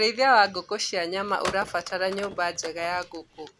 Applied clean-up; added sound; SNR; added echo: none; Telephone; 14 dB; none.